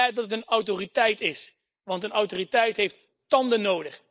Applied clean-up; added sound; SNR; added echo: neural mask model Resemble Enhance denoiser.